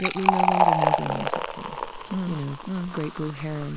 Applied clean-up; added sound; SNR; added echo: none; Fill (with liquid); -4 dB; none.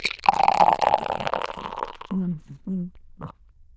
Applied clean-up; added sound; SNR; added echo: neural diffusion model UNIVERSE++.